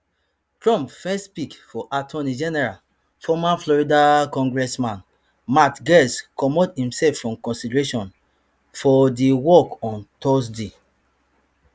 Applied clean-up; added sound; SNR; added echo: none; none; none; none.